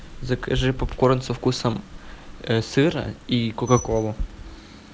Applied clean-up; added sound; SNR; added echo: none; Rain; 15 dB; none.